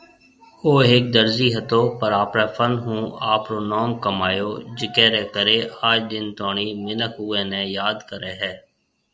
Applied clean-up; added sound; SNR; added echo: none; none; none; none.